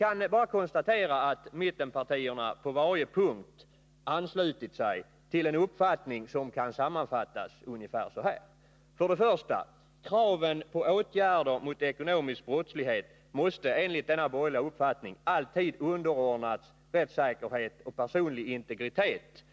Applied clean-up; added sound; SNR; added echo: none; none; none; none.